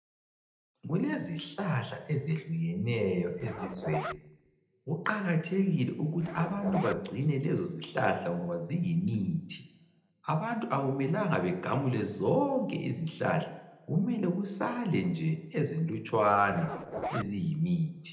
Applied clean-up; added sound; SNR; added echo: none; Zipper (clothing); 9 dB; reverberation time 0.8 s.